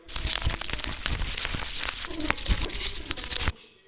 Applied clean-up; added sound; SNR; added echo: neural separator model SepFormer WHAMR!.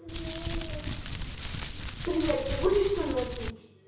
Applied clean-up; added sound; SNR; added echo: none; Crumpling, crinkling; 4 dB; reverberation time 0.6 s.